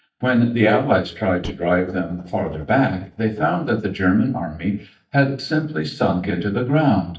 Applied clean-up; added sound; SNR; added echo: neural mask model DeepFilterNet 3.